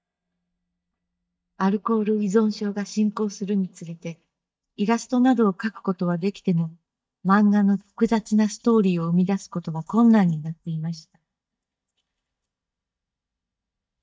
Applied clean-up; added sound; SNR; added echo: neural mask model DeepFilterNet 3.